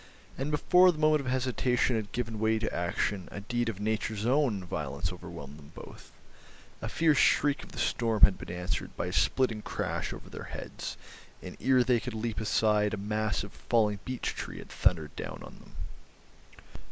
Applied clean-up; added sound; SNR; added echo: none; none; none; none.